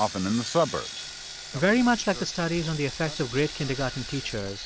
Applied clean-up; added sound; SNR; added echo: none; Sawing; 11 dB; none.